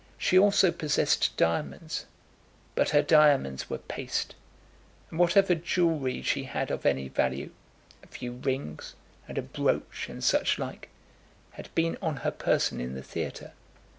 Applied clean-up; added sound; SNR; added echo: none; none; none; none.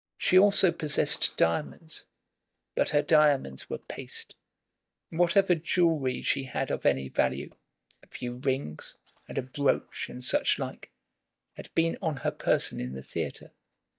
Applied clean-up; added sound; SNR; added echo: neural mask model DeepFilterNet 3.